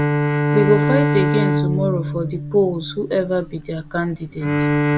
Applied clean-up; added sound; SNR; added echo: none; Bowed string instrument; -1 dB; none.